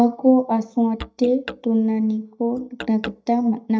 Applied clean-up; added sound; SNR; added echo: neural mask model DeepFilterNet 3.